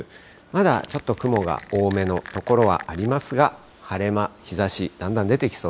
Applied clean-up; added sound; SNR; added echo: none; Crushing; 18 dB; none.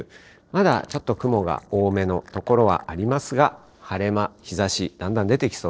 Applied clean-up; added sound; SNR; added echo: neural separator model SepFormer DNS4.